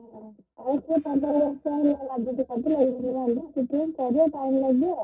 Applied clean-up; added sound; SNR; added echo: neural separator model SepFormer DNS4.